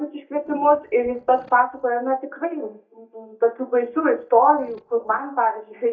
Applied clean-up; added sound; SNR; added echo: neural mask model DeepFilterNet 3.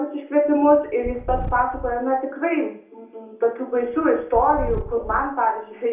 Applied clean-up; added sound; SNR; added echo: none; Purr; 11 dB; reverberation time 0.6 s.